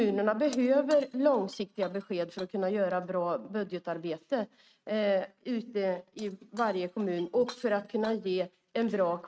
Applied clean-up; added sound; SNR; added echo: neural mask model RNNoise.